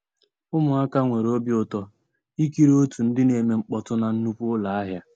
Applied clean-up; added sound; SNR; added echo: none; none; none; none.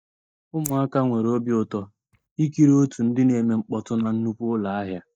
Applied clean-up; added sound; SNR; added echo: neural mask model DeepFilterNet 3.